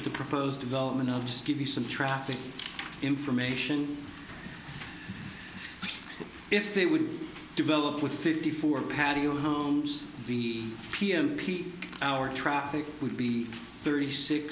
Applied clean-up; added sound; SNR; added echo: none; none; none; none.